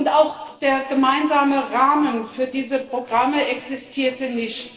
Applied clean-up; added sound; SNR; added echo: neural separator model SepFormer DNS4.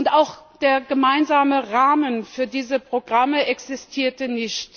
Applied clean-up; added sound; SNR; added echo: none; none; none; none.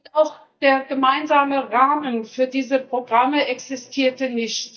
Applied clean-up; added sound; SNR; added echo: neural mask model DeepFilterNet 3.